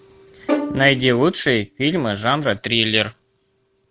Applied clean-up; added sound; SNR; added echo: none; Bowed string instrument; 8 dB; none.